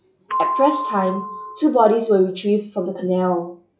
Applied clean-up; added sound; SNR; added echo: classical method log-MMSE.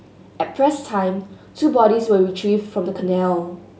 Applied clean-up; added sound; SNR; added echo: none; none; none; none.